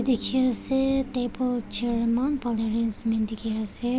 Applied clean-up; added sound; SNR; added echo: none; Bass guitar; 20 dB; none.